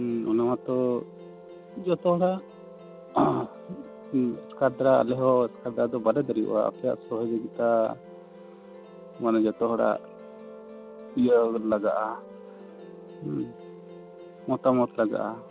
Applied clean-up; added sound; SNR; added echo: none; Musical instrument; 17 dB; none.